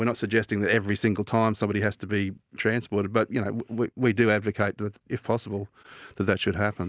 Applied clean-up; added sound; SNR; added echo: none; none; none; none.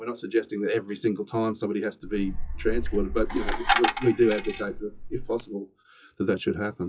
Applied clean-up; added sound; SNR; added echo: classical method WPE with log-MMSE.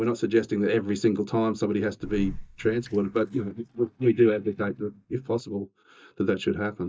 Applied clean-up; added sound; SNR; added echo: neural mask model DeepFilterNet 3.